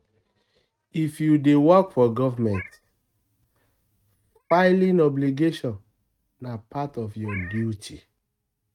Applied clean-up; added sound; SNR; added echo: neural mask model RNNoise.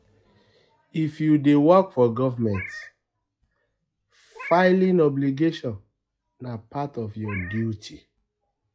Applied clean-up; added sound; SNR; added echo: classical method log-MMSE.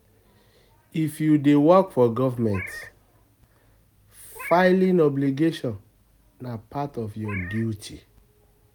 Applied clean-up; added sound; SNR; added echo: none; Meow; 17 dB; none.